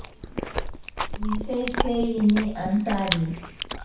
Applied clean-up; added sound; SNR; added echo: none; Chewing, mastication; 4 dB; reverberation time 0.6 s.